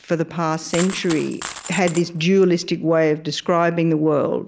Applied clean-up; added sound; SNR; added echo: none; Coin (dropping); 14 dB; none.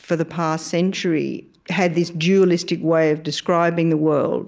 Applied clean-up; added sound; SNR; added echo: none; none; none; none.